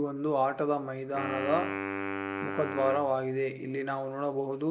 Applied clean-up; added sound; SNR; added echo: none; Wind instrument, woodwind instrument; 6 dB; none.